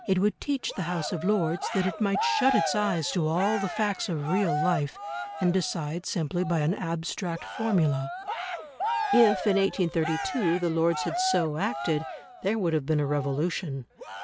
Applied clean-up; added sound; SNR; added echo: none; Cheering; 6 dB; none.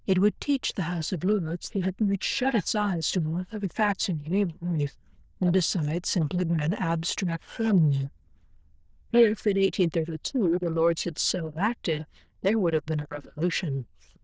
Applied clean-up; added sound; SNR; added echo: neural diffusion model UNIVERSE++.